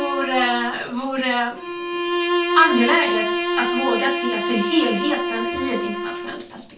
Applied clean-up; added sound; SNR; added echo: none; Bowed string instrument; 1 dB; reverberation time 0.3 s.